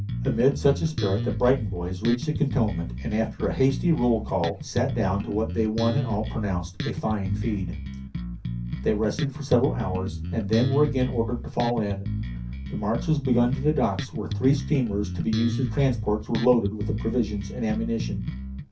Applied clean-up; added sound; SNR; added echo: none; Bass guitar; 5 dB; reverberation time 0.3 s.